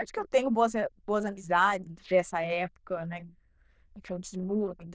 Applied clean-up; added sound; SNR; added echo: neural diffusion model UNIVERSE++.